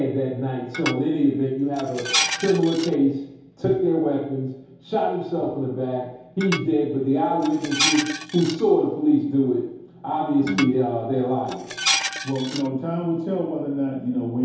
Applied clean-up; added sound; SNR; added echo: none; Dishes, pots, and pans; 6 dB; reverberation time 0.8 s.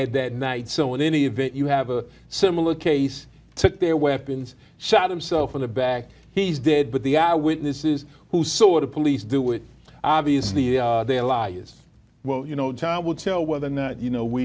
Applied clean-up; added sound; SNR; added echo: none; none; none; none.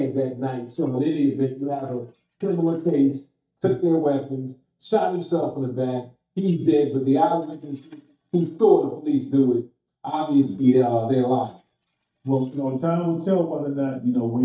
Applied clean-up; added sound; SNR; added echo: neural mask model DeepFilterNet 3.